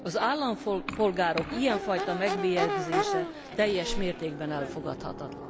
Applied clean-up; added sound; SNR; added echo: none; Crowd / Race car, auto racing / Accelerating, revving, vroom; 5 dB; none.